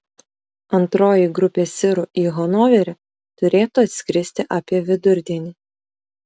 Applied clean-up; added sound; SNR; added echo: none; none; none; none.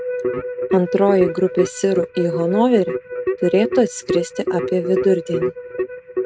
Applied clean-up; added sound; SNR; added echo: neural mask model RNNoise.